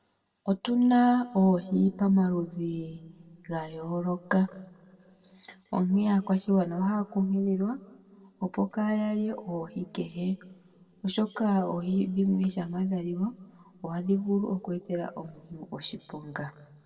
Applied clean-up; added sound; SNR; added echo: none; none; none; reverberation time 1.6 s.